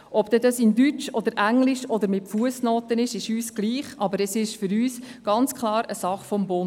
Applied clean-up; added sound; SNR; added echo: none; none; none; none.